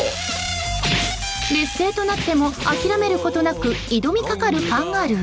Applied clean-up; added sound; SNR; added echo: none; none; none; none.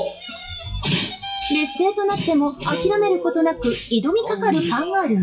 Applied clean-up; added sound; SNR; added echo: classical method WPE with log-MMSE.